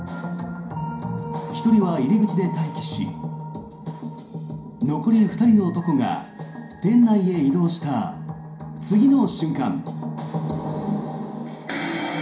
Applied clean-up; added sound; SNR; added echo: none; none; none; reverberation time 0.5 s.